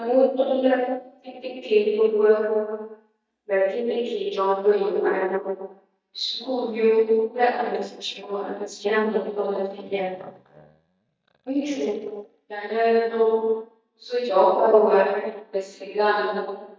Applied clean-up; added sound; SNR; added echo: neural mask model DeepFilterNet 3.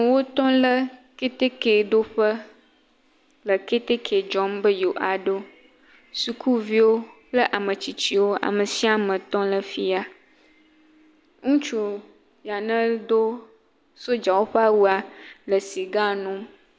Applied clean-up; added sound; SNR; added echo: none; none; none; none.